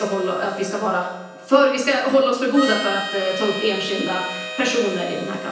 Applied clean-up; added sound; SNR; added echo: none; Harmonica; 10 dB; reverberation time 0.9 s.